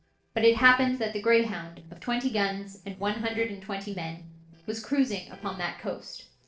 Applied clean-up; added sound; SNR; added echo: neural separator model SepFormer DNS4.